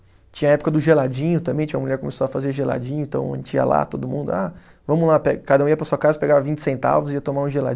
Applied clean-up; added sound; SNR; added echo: none; none; none; none.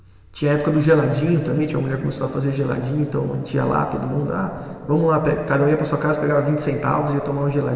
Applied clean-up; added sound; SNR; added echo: none; none; none; reverberation time 2.8 s.